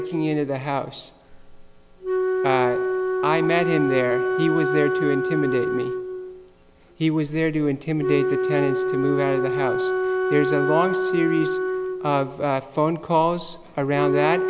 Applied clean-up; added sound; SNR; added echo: none; Wind instrument, woodwind instrument; 1 dB; none.